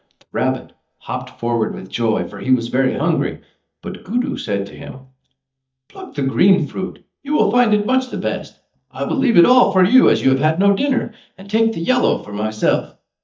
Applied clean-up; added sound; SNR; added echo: neural mask model DeepFilterNet 3.